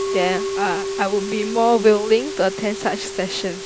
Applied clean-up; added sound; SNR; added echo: none; Musical instrument; 6 dB; none.